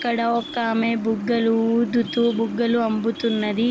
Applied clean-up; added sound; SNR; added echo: none; Bird vocalization, bird call, bird song; 19 dB; none.